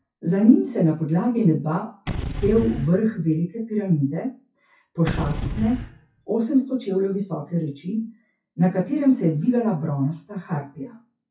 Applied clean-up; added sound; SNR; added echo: classical method WPE with log-MMSE.